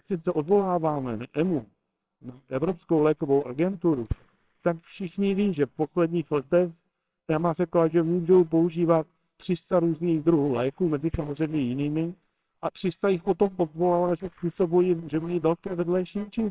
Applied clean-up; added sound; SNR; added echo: neural separator model SepFormer WHAMR!.